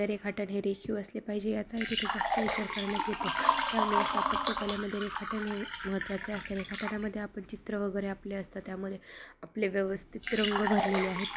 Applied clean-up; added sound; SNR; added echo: none; Water / Liquid; -2 dB; none.